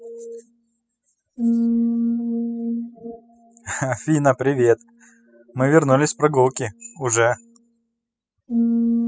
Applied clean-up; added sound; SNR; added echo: classical method spectral subtraction.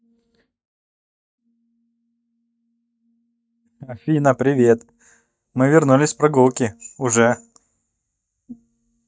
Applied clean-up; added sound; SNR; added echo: neural mask model DeepFilterNet 3.